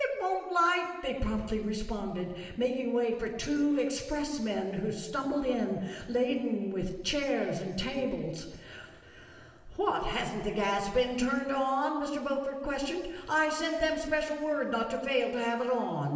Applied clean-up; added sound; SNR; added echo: none; none; none; reverberation time 1.3 s.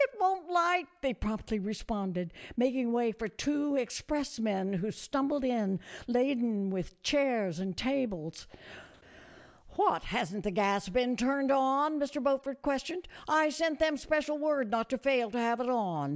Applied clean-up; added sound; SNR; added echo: none; none; none; none.